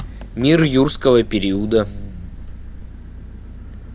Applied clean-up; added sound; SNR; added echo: none; Engine + Buzz; 12 dB; none.